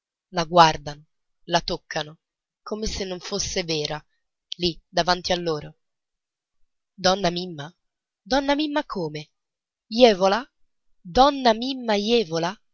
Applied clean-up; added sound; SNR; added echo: none; none; none; none.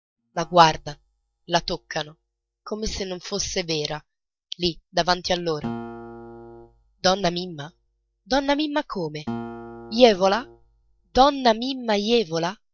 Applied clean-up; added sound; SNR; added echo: neural mask model DeepFilterNet 3.